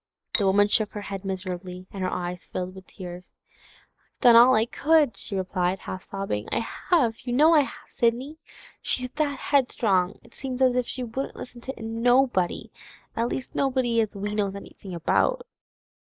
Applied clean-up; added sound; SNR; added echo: neural mask model Resemble Enhance denoiser.